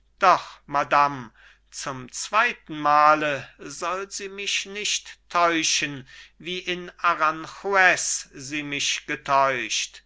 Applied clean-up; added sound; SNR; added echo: none; none; none; none.